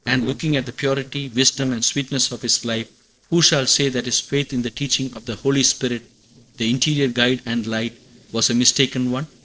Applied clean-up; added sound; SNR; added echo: neural separator model SepFormer DNS4.